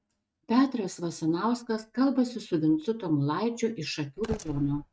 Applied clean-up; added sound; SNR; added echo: neural mask model RNNoise.